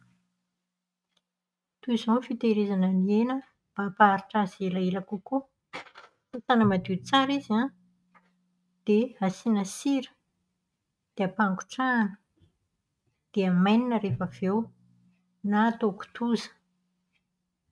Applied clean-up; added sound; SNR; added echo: neural mask model RNNoise.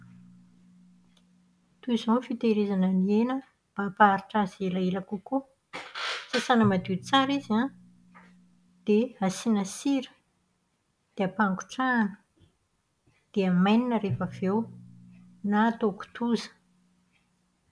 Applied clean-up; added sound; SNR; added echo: none; Drum; 19 dB; none.